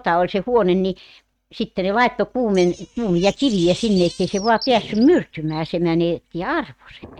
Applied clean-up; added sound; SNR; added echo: neural mask model RNNoise.